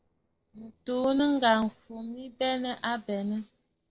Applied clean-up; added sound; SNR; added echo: neural separator model SepFormer DNS4.